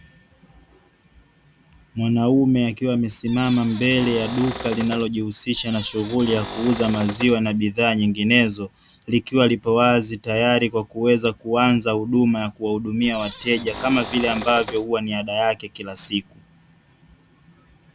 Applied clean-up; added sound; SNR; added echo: none; Cupboard open or close / Door; 12 dB; none.